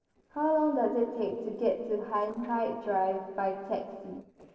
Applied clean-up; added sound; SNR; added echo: neural separator model SepFormer DNS4.